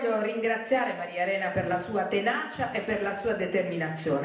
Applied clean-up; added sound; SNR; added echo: none; none; none; reverberation time 0.8 s.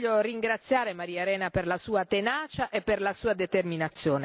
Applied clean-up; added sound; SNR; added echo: none; none; none; none.